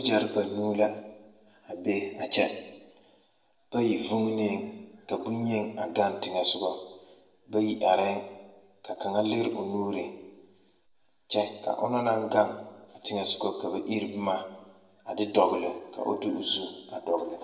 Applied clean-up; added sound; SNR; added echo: none; none; none; reverberation time 0.9 s.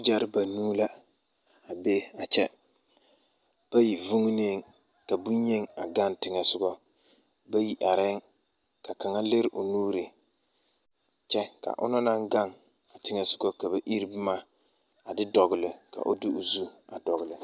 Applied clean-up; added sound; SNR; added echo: none; none; none; none.